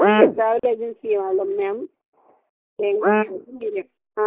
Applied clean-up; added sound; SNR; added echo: neural mask model Resemble Enhance denoiser.